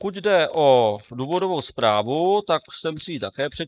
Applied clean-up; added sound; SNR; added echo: neural mask model Resemble Enhance denoiser.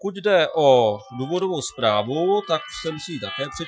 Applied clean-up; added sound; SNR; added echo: classical method Wiener filter.